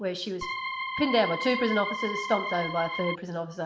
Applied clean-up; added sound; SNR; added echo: none; Organ; 4 dB; reverberation time 0.7 s.